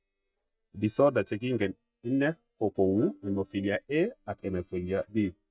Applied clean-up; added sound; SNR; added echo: neural mask model DeepFilterNet 3.